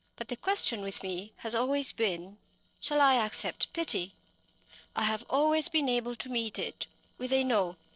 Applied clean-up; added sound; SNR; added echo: neural separator model SepFormer DNS4.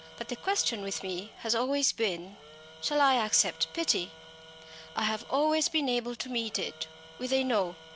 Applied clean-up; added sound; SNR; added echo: none; Tools; 20 dB; none.